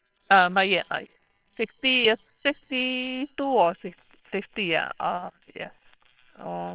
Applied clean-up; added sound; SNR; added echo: neural separator model SepFormer WHAMR!.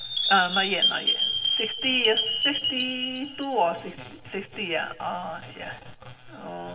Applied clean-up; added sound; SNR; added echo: none; Chime; 1 dB; reverberation time 1.5 s.